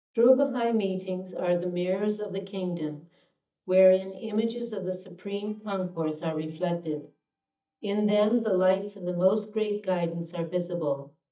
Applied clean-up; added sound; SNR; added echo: neural mask model DeepFilterNet 3.